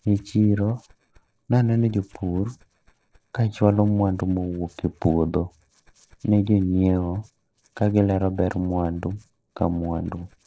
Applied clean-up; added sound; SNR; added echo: neural separator model SepFormer DNS4.